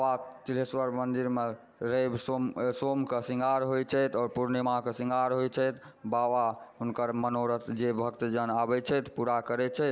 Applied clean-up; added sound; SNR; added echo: none; none; none; none.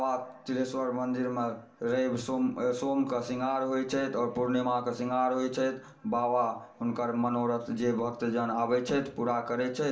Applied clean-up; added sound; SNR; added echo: none; none; none; reverberation time 0.4 s.